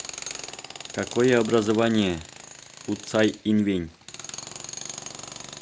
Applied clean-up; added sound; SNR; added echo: none; Tools; 13 dB; none.